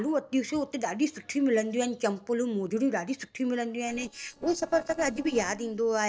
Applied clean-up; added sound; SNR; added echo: neural separator model SepFormer DNS4.